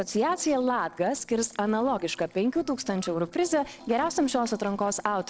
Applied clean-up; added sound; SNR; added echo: neural separator model SepFormer DNS4.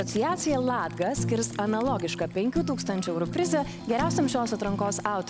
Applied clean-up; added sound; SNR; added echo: none; Fire; 7 dB; none.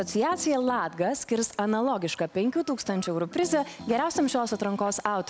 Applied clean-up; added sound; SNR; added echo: none; none; none; none.